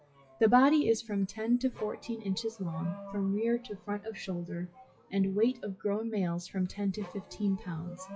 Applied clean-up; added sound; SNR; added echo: classical method WPE with log-MMSE.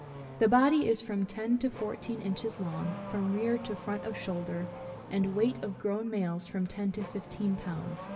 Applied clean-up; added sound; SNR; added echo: none; Accelerating, revving, vroom / Car; 13 dB; reverberation time 2.8 s.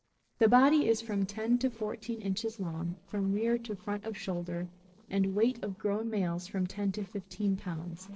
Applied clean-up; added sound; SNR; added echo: neural separator model SepFormer DNS4.